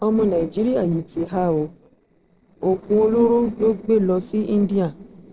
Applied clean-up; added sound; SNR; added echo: neural separator model SepFormer DNS4.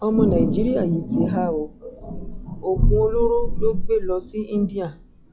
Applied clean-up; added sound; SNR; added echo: classical method log-MMSE.